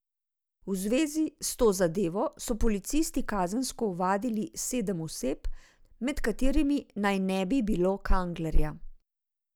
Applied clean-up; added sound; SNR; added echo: none; none; none; none.